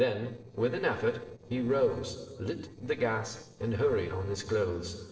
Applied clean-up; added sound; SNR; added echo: neural separator model SepFormer DNS4.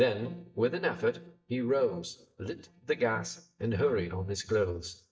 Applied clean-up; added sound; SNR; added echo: neural mask model DeepFilterNet 3.